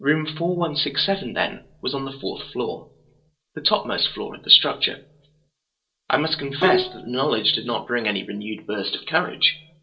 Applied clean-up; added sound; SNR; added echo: neural separator model SepFormer DNS4.